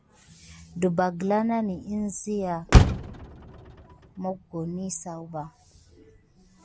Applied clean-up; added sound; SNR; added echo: none; Motor vehicle (road); -2 dB; none.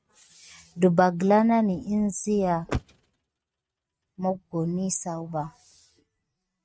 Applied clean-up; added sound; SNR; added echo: neural mask model RNNoise.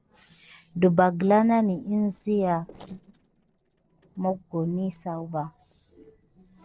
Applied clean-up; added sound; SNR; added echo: neural separator model SepFormer DNS4.